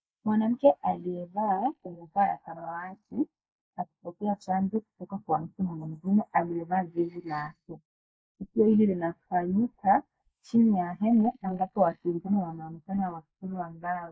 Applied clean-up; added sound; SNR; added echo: neural mask model Resemble Enhance denoiser.